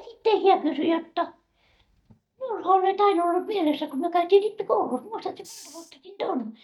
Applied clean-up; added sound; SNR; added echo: neural mask model DeepFilterNet 3.